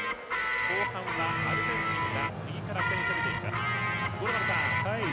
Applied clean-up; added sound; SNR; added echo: none; Guitar; -3 dB; none.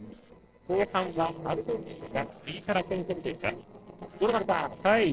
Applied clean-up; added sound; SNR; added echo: neural separator model SepFormer DNS4.